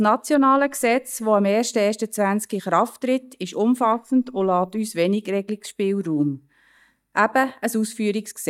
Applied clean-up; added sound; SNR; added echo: neural mask model DeepFilterNet 3.